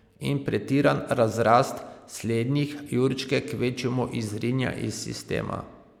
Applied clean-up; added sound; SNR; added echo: none; none; none; none.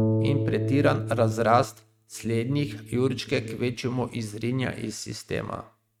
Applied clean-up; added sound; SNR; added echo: neural mask model RNNoise.